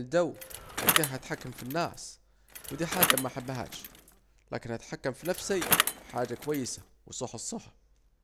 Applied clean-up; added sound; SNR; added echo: none; Bicycle; -2 dB; none.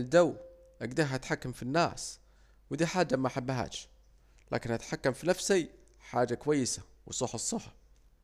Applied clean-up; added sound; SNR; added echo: none; none; none; none.